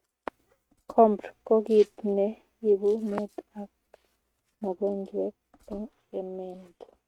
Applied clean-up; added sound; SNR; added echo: neural mask model RNNoise.